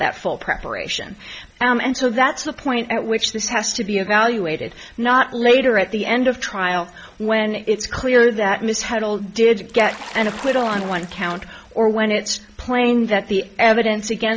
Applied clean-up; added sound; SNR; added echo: none; Bathtub (filling or washing) / Splash, splatter; 15 dB; none.